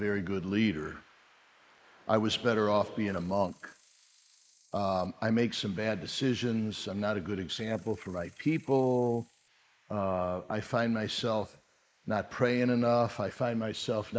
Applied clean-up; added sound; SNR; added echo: neural mask model Resemble Enhance denoiser.